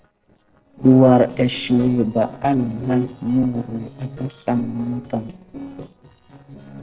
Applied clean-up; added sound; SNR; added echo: neural separator model SepFormer DNS4.